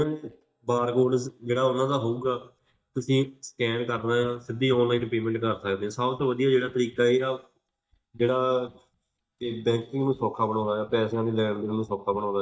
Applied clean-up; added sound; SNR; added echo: neural mask model DeepFilterNet 3.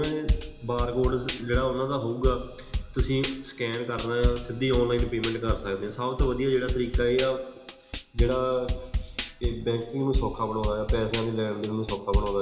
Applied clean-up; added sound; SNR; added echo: none; Drum / Drum kit; 3 dB; reverberation time 0.8 s.